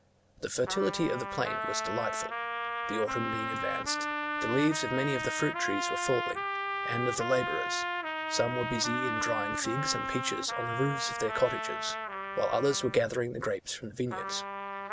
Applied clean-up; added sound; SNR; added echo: none; Trumpet; 2 dB; none.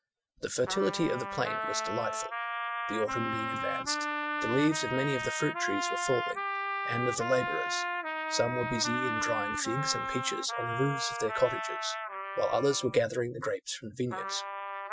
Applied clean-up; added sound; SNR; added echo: classical method Wiener filter.